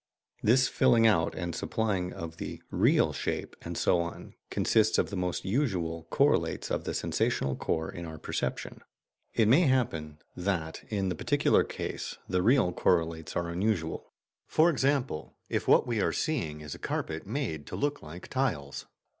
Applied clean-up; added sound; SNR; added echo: none; none; none; none.